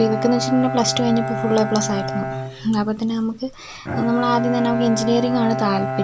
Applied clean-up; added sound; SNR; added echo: none; Bowed string instrument; 5 dB; none.